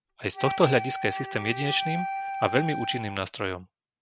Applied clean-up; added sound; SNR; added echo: none; Wind instrument, woodwind instrument; 6 dB; none.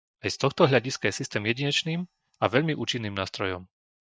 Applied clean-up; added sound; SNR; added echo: neural mask model DeepFilterNet 3.